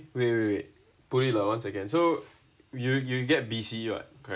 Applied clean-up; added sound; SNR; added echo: none; none; none; none.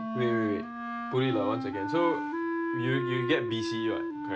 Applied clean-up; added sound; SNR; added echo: none; Wind instrument, woodwind instrument; 1 dB; none.